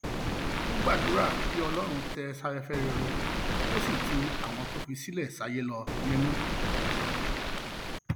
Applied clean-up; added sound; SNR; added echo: none; Waves, surf; -3 dB; none.